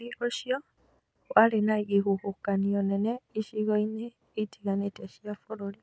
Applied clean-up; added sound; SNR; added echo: none; none; none; none.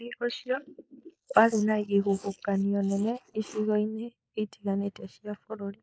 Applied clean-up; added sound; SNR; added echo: neural mask model Resemble Enhance denoiser.